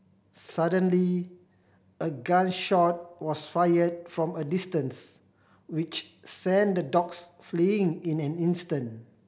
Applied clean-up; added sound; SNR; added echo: none; none; none; none.